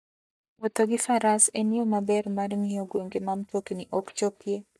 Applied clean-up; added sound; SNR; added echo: neural mask model DeepFilterNet 3.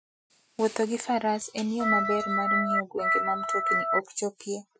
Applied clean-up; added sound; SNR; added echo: classical method Wiener filter.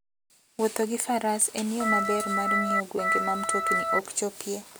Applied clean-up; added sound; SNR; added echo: none; Organ; -3 dB; none.